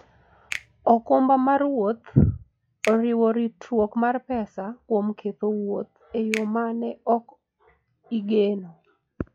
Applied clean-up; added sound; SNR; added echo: classical method log-MMSE.